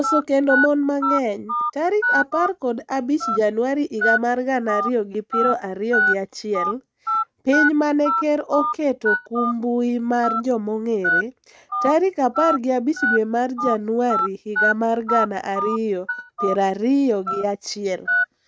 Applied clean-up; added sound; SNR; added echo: neural mask model RNNoise.